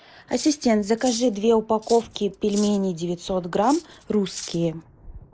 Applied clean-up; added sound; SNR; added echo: neural mask model Resemble Enhance denoiser.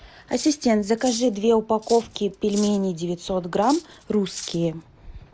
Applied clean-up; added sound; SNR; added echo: none; Cutlery, silverware; 18 dB; none.